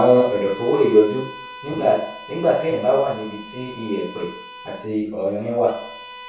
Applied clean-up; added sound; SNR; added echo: none; Bowed string instrument; 17 dB; reverberation time 0.6 s.